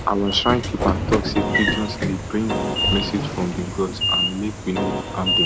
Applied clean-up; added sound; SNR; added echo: none; Keyboard (musical) + Sliding door / Train; -1 dB; none.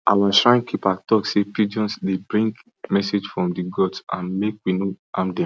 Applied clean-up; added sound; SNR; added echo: none; none; none; none.